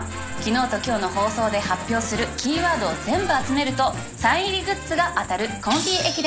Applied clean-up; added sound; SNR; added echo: none; Cricket; 16 dB; none.